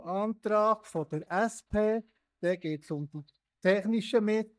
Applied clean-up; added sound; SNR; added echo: neural mask model DeepFilterNet 3.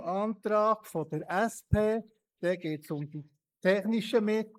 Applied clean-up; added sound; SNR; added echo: neural mask model Resemble Enhance denoiser.